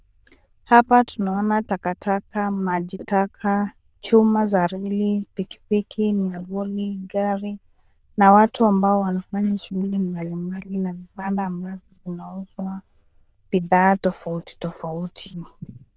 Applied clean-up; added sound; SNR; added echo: neural diffusion model UNIVERSE++.